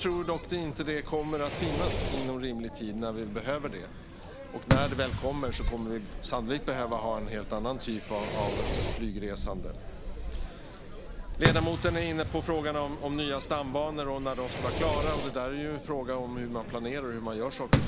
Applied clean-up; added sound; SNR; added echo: none; Fireworks; 1 dB; none.